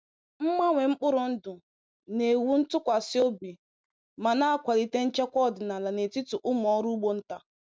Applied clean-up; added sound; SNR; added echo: none; none; none; none.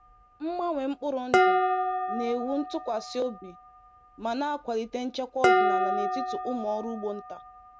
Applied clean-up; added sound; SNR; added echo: none; Dishes, pots, and pans; -3 dB; none.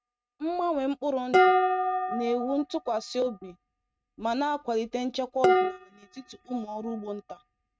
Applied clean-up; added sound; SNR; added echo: neural mask model RNNoise.